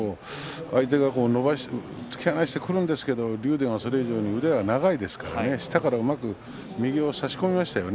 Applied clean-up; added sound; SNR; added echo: none; none; none; none.